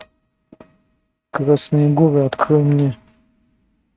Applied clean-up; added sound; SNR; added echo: neural mask model RNNoise.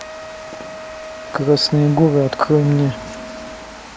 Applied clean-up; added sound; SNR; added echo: none; Water + Wind instrument, woodwind instrument; 13 dB; none.